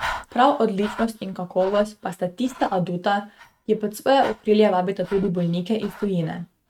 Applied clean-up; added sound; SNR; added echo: neural mask model RNNoise.